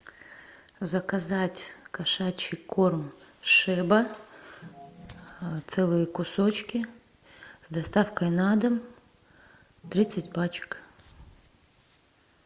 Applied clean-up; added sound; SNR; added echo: none; Organ; 20 dB; none.